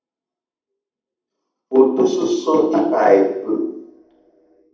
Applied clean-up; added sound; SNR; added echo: none; none; none; reverberation time 0.8 s.